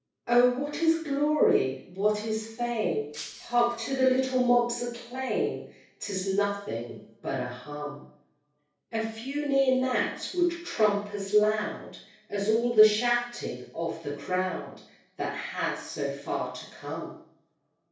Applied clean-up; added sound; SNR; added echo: none; Shatter; 17 dB; reverberation time 0.6 s.